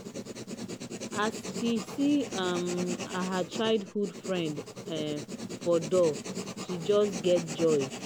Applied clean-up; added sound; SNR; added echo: none; Writing; 8 dB; none.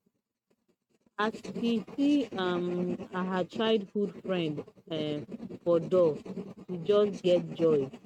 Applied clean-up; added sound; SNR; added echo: neural mask model RNNoise.